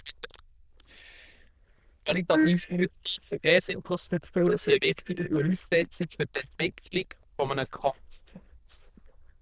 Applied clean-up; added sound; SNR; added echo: neural diffusion model UNIVERSE++.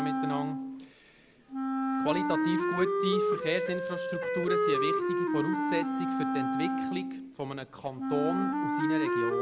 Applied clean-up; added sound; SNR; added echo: none; Wind instrument, woodwind instrument; -5 dB; none.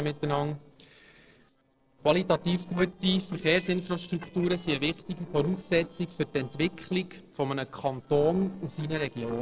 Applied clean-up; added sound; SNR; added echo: neural separator model SepFormer DNS4.